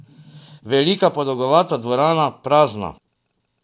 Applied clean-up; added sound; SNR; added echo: none; none; none; none.